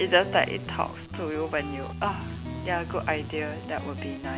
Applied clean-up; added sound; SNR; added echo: none; Guitar; 7 dB; none.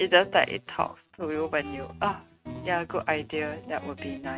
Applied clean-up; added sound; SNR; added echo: neural mask model RNNoise.